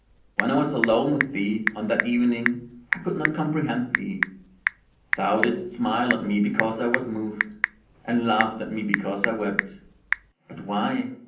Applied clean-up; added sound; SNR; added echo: none; Telephone / Typing; 5 dB; reverberation time 0.6 s.